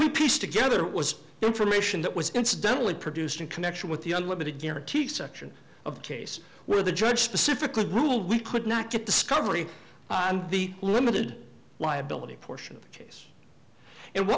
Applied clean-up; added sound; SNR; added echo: none; none; none; none.